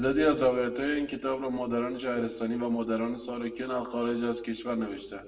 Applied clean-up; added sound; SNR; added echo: none; none; none; reverberation time 0.6 s.